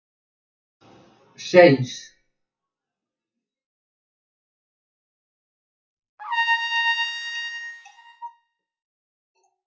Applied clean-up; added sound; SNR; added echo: classical method WPE with log-MMSE.